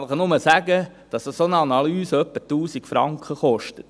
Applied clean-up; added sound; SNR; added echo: none; none; none; none.